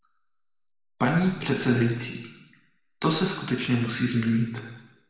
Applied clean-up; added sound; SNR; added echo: none; none; none; reverberation time 1.0 s.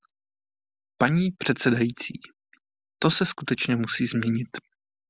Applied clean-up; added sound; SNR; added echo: none; none; none; none.